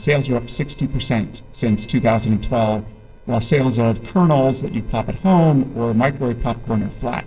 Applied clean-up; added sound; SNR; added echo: neural separator model SepFormer DNS4.